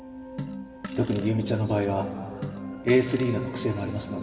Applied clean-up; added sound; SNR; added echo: none; Fart; 13 dB; reverberation time 2.5 s.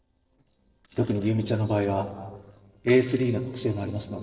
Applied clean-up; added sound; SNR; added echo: neural separator model SepFormer DNS4.